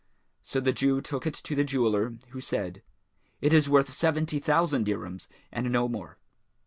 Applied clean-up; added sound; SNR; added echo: none; none; none; none.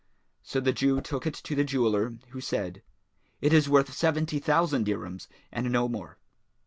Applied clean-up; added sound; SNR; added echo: none; Whoosh, swoosh, swish; 13 dB; none.